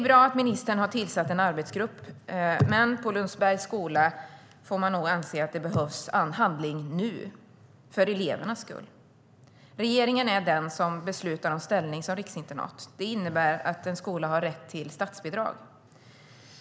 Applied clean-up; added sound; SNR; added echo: none; none; none; none.